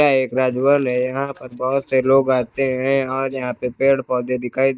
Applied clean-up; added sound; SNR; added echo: neural mask model DeepFilterNet 3.